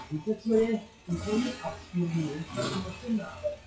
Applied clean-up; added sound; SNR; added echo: classical method WPE with log-MMSE.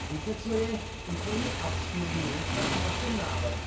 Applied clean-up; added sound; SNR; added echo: none; Motorcycle / Engine; -2 dB; reverberation time 0.3 s.